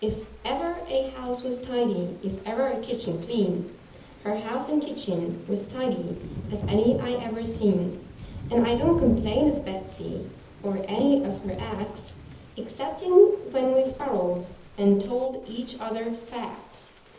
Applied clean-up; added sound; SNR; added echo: none; Thunder / Rain; 14 dB; reverberation time 0.7 s.